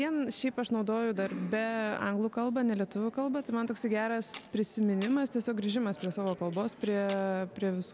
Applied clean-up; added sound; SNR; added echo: none; Camera + Tools; 18 dB; none.